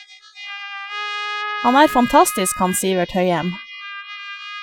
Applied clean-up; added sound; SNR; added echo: classical method Wiener filter.